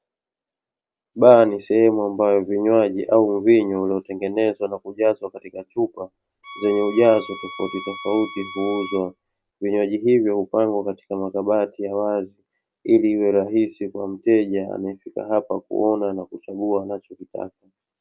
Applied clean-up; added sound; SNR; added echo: none; Bowed string instrument; 15 dB; none.